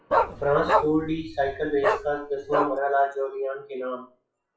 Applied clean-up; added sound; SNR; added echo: classical method WPE with log-MMSE.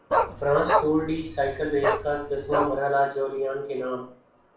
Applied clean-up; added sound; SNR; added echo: none; Bark; 1 dB; reverberation time 0.4 s.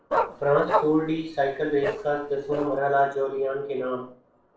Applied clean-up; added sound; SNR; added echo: neural separator model SepFormer DNS4.